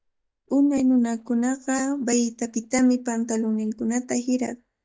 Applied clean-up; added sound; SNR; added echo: neural mask model DeepFilterNet 3.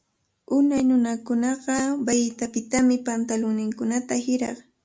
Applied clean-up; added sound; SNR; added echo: none; none; none; none.